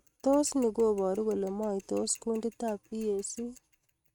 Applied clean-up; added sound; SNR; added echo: neural mask model RNNoise.